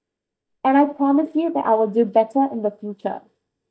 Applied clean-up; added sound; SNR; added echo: neural mask model DeepFilterNet 3.